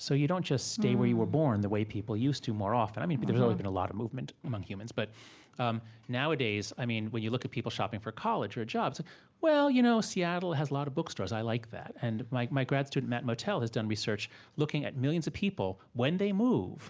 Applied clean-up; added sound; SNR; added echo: none; none; none; none.